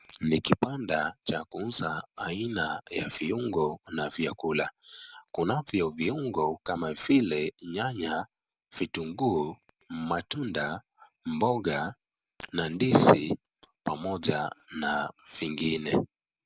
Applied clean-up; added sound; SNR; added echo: none; none; none; none.